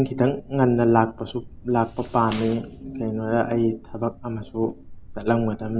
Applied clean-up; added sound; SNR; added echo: none; Thunder; 18 dB; none.